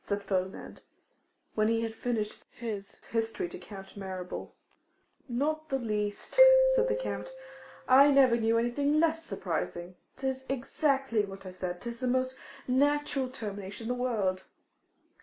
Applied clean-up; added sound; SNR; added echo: none; Marimba, xylophone; -2 dB; none.